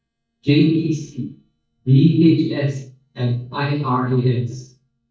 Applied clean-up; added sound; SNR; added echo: neural mask model DeepFilterNet 3.